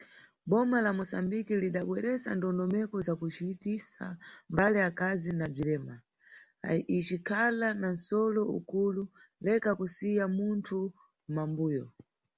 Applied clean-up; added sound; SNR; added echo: none; none; none; none.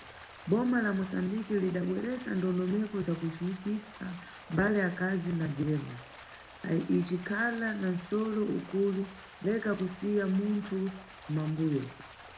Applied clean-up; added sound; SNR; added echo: none; Stream; 18 dB; reverberation time 0.4 s.